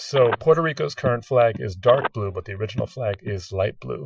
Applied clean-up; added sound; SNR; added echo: classical method Wiener filter.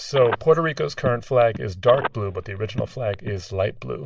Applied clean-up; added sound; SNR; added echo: none; Telephone; 11 dB; none.